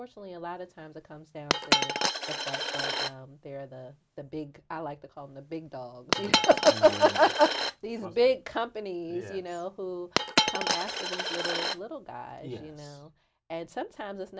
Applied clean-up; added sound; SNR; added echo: none; Coin (dropping); 1 dB; none.